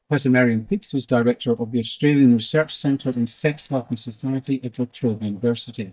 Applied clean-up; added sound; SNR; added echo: neural mask model DeepFilterNet 3.